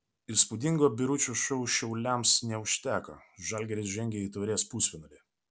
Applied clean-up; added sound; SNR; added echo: none; none; none; none.